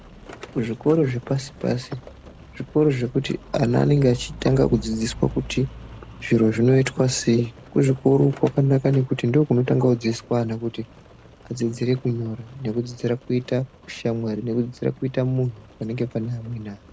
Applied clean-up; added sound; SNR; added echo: none; Car + Rain; 19 dB; none.